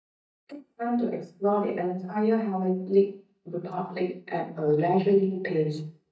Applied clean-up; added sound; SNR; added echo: neural mask model DeepFilterNet 3.